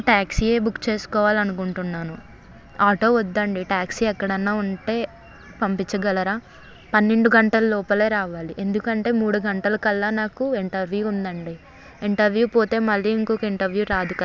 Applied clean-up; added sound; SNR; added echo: none; none; none; none.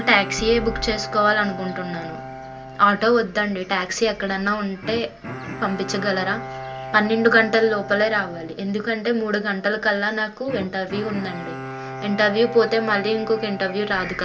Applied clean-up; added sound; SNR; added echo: none; Bowed string instrument; 12 dB; reverberation time 0.2 s.